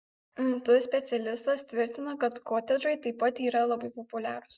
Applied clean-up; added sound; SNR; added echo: none; none; none; none.